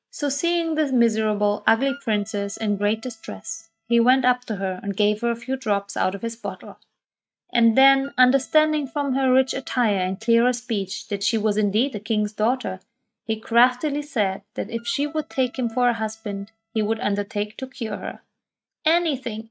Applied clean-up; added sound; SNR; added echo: neural mask model RNNoise.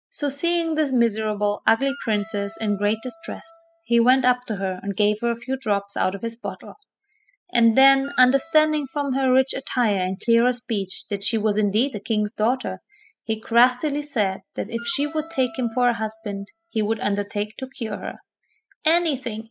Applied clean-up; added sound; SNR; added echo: classical method spectral subtraction.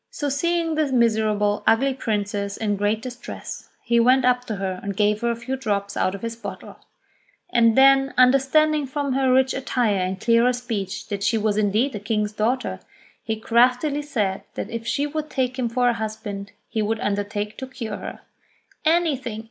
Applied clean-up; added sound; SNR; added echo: none; none; none; none.